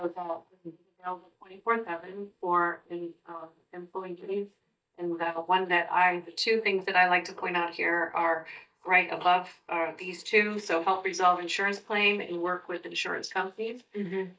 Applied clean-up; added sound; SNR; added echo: neural mask model DeepFilterNet 3.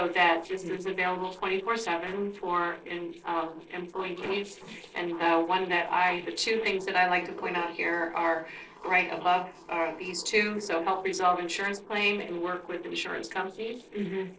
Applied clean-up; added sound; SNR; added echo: neural separator model SepFormer DNS4.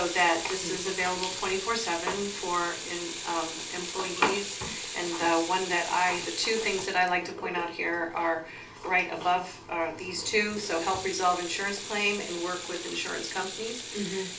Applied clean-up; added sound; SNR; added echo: none; Sink (filling or washing) / Water tap, faucet; 9 dB; reverberation time 0.3 s.